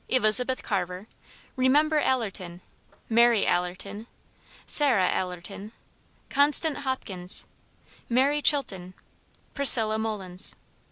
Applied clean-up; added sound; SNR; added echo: none; none; none; none.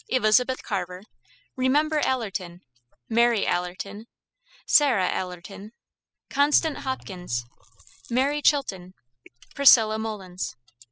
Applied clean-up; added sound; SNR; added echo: classical method spectral subtraction.